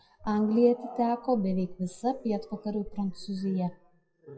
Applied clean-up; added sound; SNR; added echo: classical method WPE with log-MMSE.